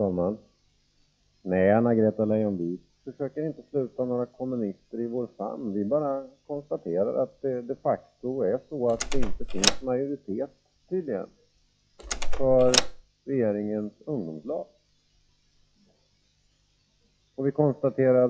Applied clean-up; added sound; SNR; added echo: classical method log-MMSE.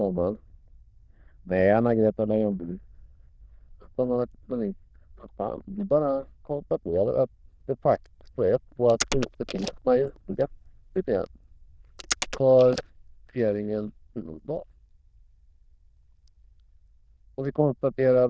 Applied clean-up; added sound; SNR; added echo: neural diffusion model UNIVERSE++.